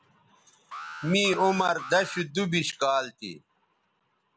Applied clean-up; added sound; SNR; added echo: none; Alarm; 12 dB; none.